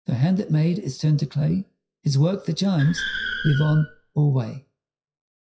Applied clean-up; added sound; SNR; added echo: classical method WPE with log-MMSE.